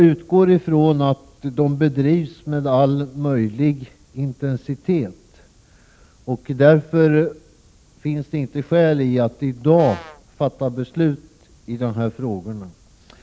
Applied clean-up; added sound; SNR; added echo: none; Brass instrument; 19 dB; none.